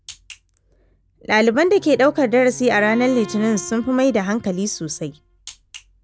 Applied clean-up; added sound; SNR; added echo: none; Bowed string instrument + Bowed string instrument; 20 dB; none.